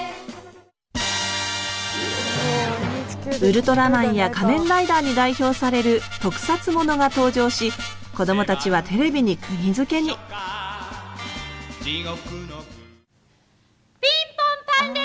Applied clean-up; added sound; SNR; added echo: none; none; none; none.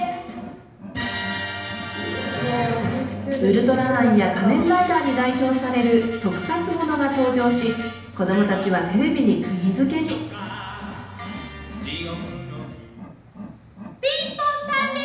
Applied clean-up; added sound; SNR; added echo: none; Wild animals; 18 dB; reverberation time 0.8 s.